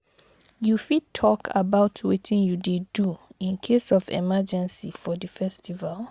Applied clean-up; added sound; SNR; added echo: none; none; none; none.